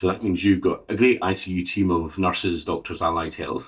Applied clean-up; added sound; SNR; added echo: neural mask model DeepFilterNet 3.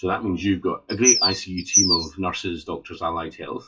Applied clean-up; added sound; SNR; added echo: classical method WPE with log-MMSE.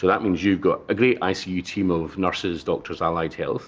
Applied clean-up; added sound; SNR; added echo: none; none; none; none.